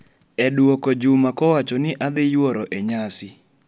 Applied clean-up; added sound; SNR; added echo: none; none; none; none.